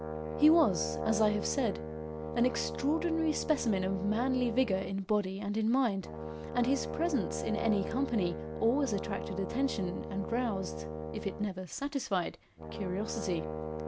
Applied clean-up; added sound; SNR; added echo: none; Brass instrument; 7 dB; none.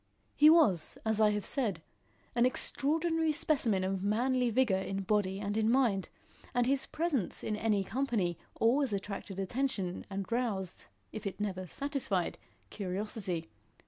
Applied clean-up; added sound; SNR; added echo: none; none; none; none.